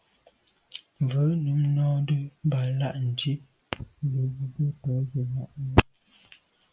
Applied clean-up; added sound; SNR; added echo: none; none; none; none.